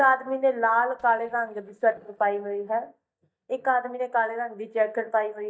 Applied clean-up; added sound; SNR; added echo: neural mask model DeepFilterNet 3.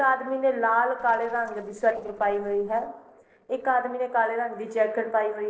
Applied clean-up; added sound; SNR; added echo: neural separator model SepFormer DNS4.